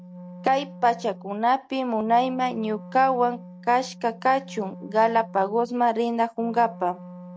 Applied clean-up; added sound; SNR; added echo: none; Wind instrument, woodwind instrument; 18 dB; none.